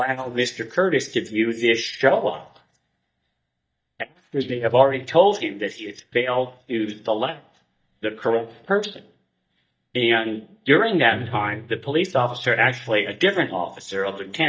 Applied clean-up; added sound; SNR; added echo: neural mask model DeepFilterNet 3.